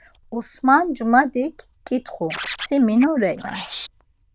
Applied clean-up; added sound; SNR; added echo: neural diffusion model UNIVERSE++.